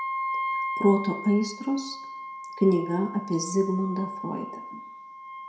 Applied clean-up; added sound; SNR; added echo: none; Wind instrument, woodwind instrument; 7 dB; reverberation time 0.6 s.